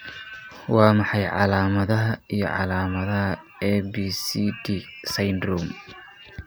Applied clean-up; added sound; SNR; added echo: none; none; none; none.